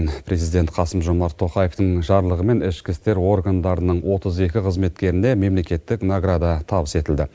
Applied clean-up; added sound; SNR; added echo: none; none; none; none.